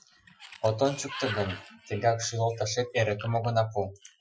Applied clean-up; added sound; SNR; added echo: classical method Wiener filter.